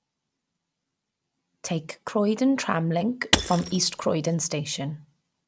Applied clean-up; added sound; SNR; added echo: none; Shatter / Crushing; 1 dB; none.